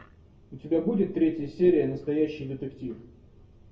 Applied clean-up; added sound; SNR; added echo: none; none; none; reverberation time 0.3 s.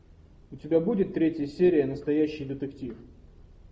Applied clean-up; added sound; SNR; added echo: none; none; none; none.